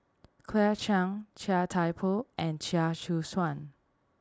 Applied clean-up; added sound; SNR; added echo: none; none; none; none.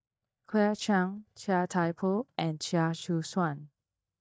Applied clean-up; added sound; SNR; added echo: neural mask model DeepFilterNet 3.